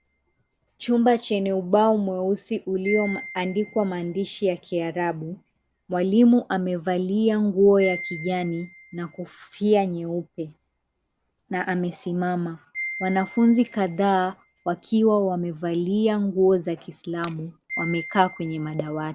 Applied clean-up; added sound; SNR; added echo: none; Shatter + Wind chime; 17 dB; none.